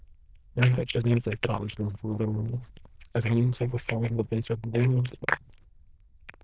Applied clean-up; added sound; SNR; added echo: neural diffusion model UNIVERSE++.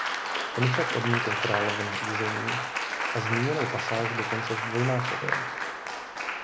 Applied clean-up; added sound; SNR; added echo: none; Applause; -1 dB; none.